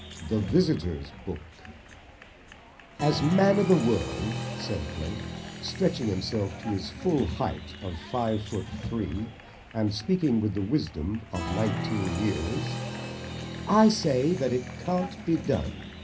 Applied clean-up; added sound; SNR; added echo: none; Applause; 8 dB; reverberation time 0.4 s.